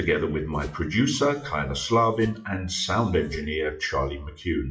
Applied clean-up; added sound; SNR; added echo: classical method WPE with log-MMSE.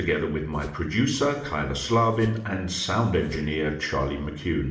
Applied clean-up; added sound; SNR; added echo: neural separator model SepFormer DNS4.